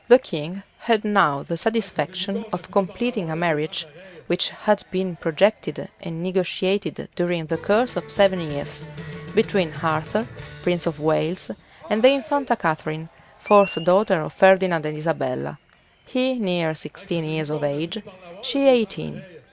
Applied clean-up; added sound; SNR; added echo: none; Cheering; 18 dB; none.